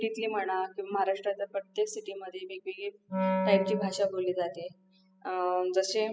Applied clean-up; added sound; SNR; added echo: classical method spectral subtraction.